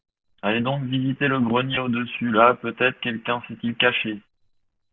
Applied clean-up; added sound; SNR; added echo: none; none; none; none.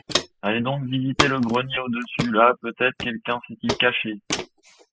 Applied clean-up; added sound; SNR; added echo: classical method spectral subtraction.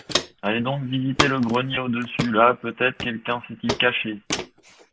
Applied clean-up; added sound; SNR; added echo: none; Walk, footsteps; 7 dB; none.